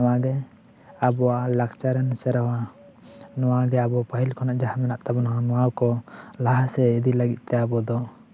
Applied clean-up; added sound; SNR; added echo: none; none; none; none.